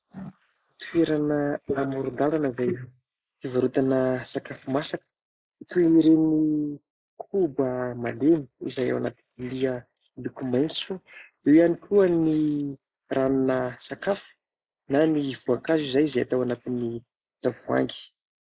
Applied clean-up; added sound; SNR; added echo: neural mask model Resemble Enhance denoiser.